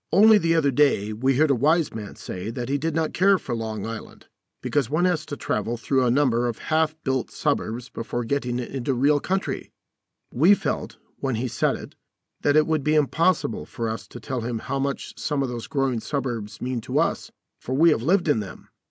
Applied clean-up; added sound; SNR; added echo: none; none; none; none.